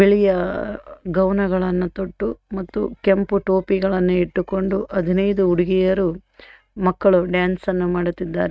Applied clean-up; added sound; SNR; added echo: neural mask model RNNoise.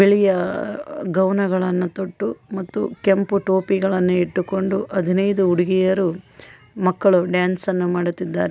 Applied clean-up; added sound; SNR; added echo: none; none; none; none.